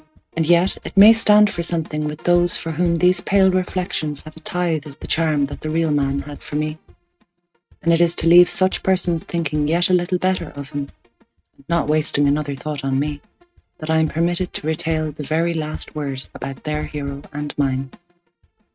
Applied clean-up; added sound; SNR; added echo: neural mask model RNNoise.